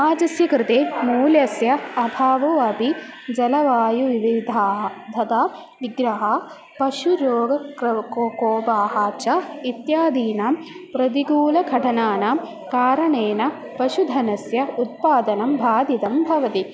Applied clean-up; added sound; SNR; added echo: none; none; none; none.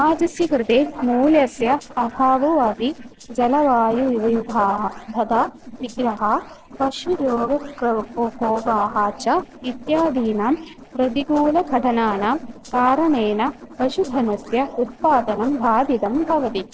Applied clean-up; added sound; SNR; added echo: neural separator model SepFormer DNS4.